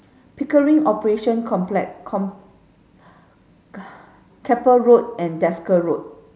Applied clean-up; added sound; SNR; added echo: none; none; none; none.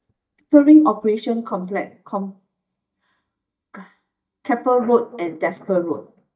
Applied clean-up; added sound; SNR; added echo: neural mask model DeepFilterNet 3.